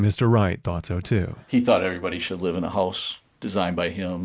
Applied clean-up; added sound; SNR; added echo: none; none; none; none.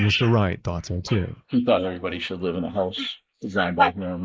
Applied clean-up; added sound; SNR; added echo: neural mask model Resemble Enhance denoiser.